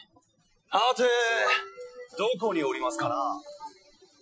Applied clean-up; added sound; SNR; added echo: classical method Wiener filter.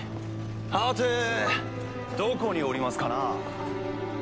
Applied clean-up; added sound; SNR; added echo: none; Harp; 15 dB; none.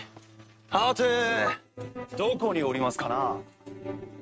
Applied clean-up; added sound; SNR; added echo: neural mask model RNNoise.